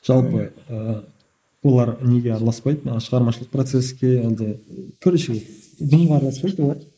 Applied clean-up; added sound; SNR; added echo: neural mask model Resemble Enhance denoiser.